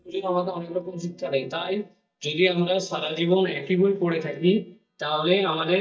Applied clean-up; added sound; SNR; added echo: neural mask model DeepFilterNet 3.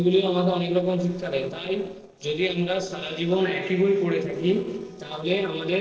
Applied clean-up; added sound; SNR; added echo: neural separator model SepFormer DNS4.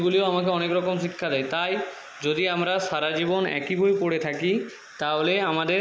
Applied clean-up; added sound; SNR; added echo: none; none; none; none.